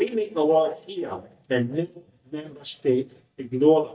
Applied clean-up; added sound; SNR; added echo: neural mask model DeepFilterNet 3.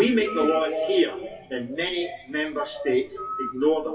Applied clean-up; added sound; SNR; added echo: classical method WPE with log-MMSE.